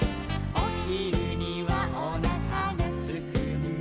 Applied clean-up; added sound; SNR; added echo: none; none; none; none.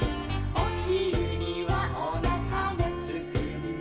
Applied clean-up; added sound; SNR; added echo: none; none; none; reverberation time 0.3 s.